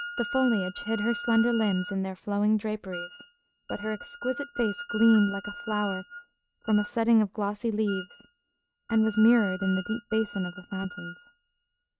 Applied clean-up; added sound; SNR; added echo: neural mask model RNNoise.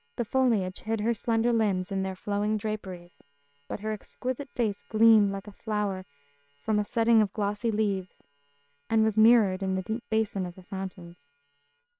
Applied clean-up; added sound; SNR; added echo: neural separator model SepFormer WHAM!.